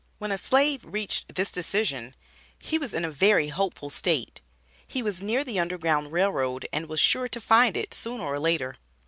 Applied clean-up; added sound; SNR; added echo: none; none; none; none.